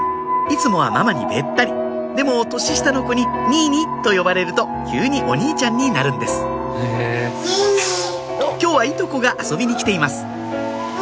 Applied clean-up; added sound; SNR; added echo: none; Wind instrument, woodwind instrument; 13 dB; none.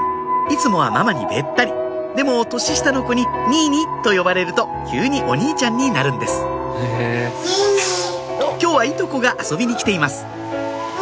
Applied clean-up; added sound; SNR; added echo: none; none; none; none.